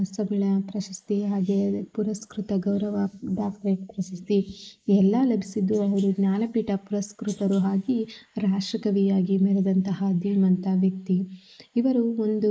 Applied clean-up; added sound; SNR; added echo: neural mask model Resemble Enhance denoiser.